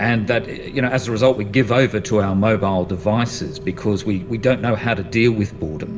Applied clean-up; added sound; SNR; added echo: none; Rain; 15 dB; reverberation time 0.9 s.